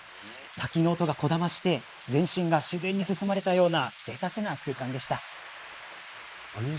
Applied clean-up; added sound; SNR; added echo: neural mask model Resemble Enhance denoiser.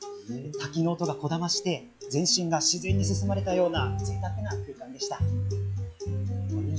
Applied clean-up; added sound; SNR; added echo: classical method log-MMSE.